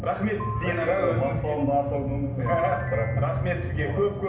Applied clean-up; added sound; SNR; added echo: none; Ringtone / Chime; 13 dB; reverberation time 0.8 s.